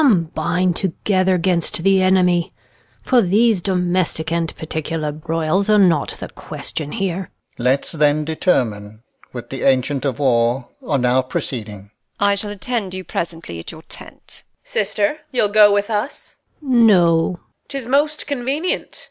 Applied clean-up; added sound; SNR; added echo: none; none; none; none.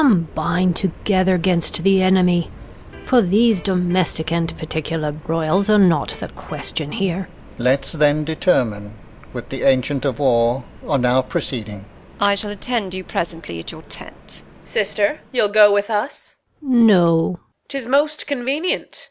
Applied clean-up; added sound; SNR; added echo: none; Subway, metro, underground + Electric guitar; 20 dB; none.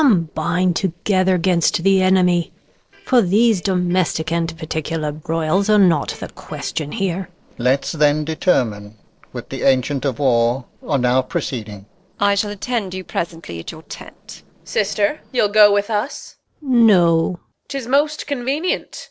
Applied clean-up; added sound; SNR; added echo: neural separator model SepFormer DNS4.